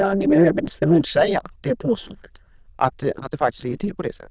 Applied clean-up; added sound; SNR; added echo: neural diffusion model UNIVERSE++.